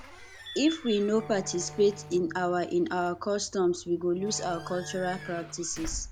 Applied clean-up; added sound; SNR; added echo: none; Squeak / Slam / Alarm / Wood + Wind instrument, woodwind instrument; 14 dB; none.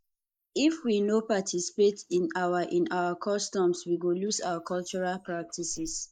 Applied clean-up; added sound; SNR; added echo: neural mask model Resemble Enhance denoiser.